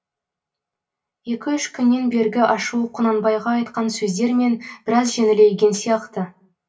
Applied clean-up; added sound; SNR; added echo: none; none; none; reverberation time 0.2 s.